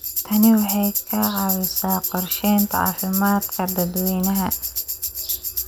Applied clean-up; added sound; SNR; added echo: none; Tambourine; 5 dB; none.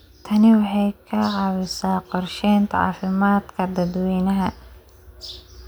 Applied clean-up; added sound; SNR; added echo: none; none; none; none.